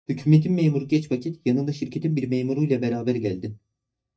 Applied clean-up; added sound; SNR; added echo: neural mask model DeepFilterNet 3.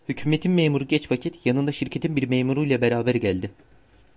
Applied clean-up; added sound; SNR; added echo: none; none; none; none.